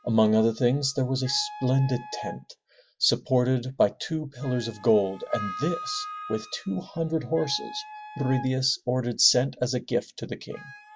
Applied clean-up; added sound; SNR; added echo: classical method log-MMSE.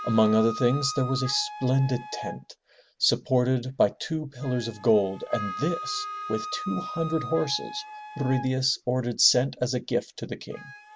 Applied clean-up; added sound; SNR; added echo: none; Wind instrument, woodwind instrument; 12 dB; none.